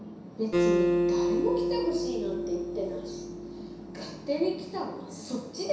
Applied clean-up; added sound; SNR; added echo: none; Acoustic guitar; -3 dB; reverberation time 0.7 s.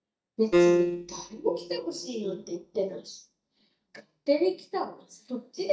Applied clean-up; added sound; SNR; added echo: neural mask model DeepFilterNet 3.